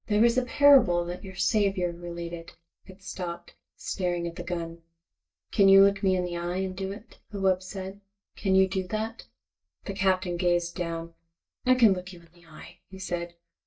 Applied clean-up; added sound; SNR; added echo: neural mask model DeepFilterNet 3.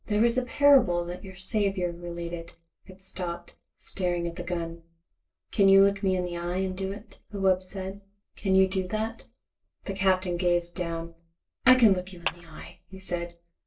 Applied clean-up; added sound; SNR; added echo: neural separator model SepFormer DNS4.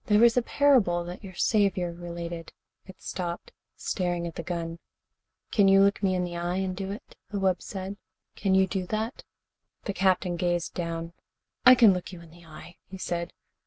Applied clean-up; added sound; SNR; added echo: none; none; none; none.